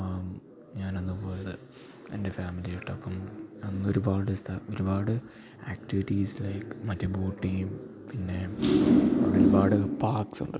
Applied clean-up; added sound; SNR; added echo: none; none; none; none.